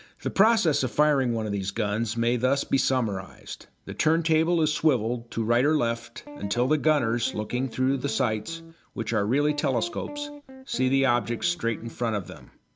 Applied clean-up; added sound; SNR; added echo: none; Guitar; 15 dB; none.